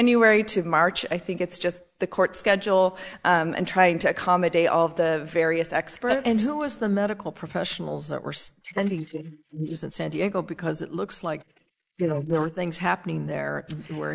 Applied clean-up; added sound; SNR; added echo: neural mask model Resemble Enhance denoiser.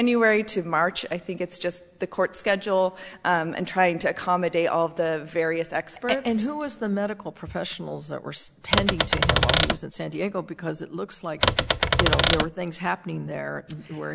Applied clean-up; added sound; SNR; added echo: none; Typewriter; -5 dB; none.